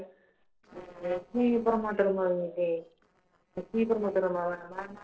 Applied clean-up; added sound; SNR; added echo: neural separator model SepFormer DNS4.